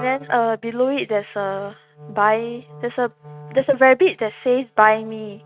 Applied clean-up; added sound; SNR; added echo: neural mask model RNNoise.